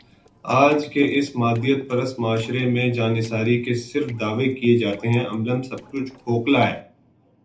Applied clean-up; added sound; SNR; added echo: neural separator model SepFormer DNS4.